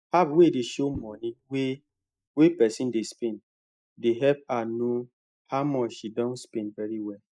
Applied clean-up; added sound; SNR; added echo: neural mask model DeepFilterNet 3.